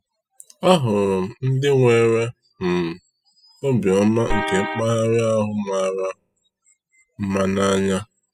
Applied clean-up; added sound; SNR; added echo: classical method spectral subtraction.